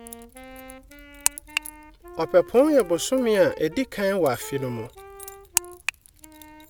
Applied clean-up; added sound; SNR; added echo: none; Keys jangling + Wind instrument, woodwind instrument; 18 dB; none.